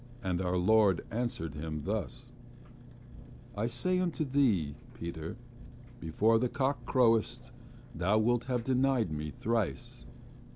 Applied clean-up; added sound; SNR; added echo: none; Engine; 16 dB; none.